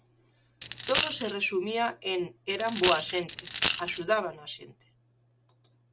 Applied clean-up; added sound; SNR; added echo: none; Coin (dropping); 0 dB; none.